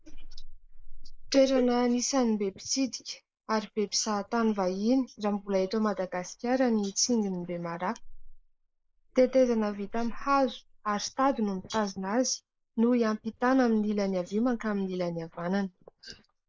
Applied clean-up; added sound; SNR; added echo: neural mask model Resemble Enhance denoiser.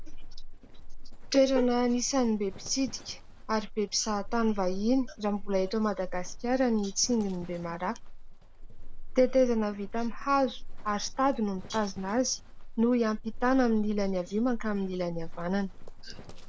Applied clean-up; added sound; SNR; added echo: none; Livestock, farm animals, working animals; 7 dB; none.